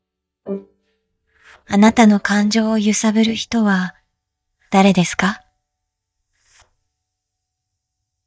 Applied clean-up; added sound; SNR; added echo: neural mask model DeepFilterNet 3.